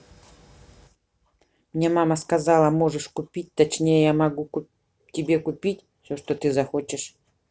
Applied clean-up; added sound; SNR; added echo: none; none; none; none.